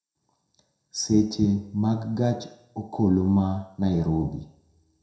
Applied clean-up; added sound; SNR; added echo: none; none; none; reverberation time 0.6 s.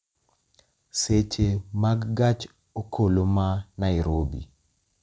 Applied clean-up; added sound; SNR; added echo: none; none; none; none.